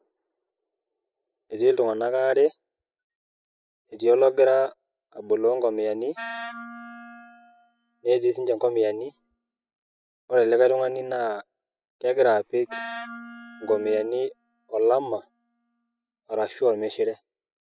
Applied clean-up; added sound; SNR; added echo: classical method spectral subtraction.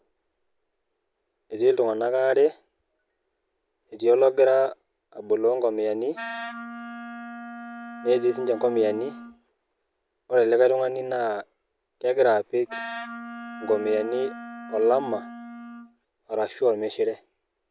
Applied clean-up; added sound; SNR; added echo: none; Wind instrument, woodwind instrument; 13 dB; none.